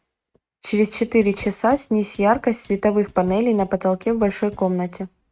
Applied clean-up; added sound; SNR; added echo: neural mask model RNNoise.